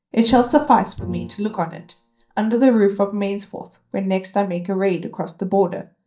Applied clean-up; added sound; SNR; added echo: neural mask model DeepFilterNet 3.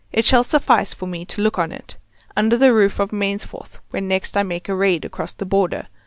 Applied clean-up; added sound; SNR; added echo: none; none; none; none.